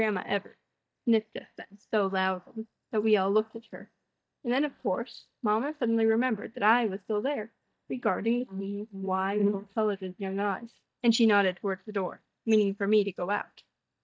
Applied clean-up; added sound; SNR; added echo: neural mask model DeepFilterNet 3.